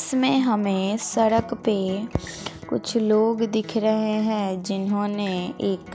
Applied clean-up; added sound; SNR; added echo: none; Acoustic guitar; 17 dB; none.